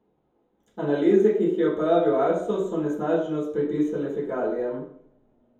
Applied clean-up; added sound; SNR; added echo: none; none; none; reverberation time 0.7 s.